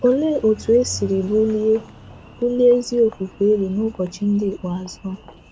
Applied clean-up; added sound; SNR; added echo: none; Engine; 20 dB; none.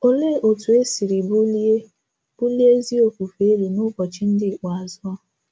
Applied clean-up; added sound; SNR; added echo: none; none; none; none.